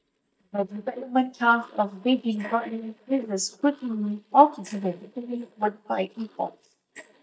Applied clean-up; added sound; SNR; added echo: neural mask model DeepFilterNet 3.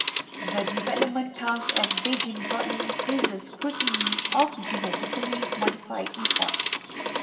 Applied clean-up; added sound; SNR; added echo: none; Telephone; -4 dB; reverberation time 2.2 s.